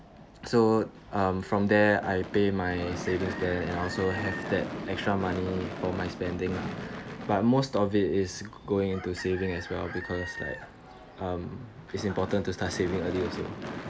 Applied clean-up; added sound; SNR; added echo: none; Gunshot, gunfire / Fireworks + Chicken, rooster; 10 dB; none.